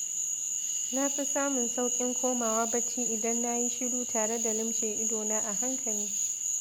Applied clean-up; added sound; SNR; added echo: none; Cricket / Frog; -2 dB; none.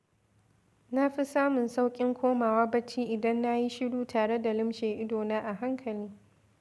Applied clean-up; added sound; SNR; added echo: none; none; none; none.